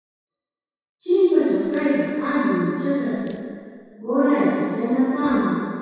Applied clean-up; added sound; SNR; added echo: none; Rattle; 14 dB; reverberation time 2.0 s.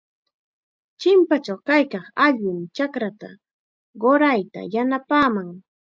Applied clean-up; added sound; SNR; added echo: none; none; none; none.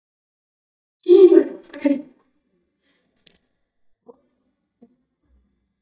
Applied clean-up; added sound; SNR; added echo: neural mask model DeepFilterNet 3.